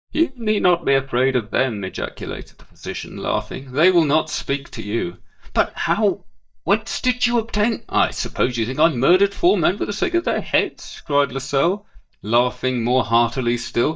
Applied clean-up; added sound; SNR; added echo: neural mask model DeepFilterNet 3.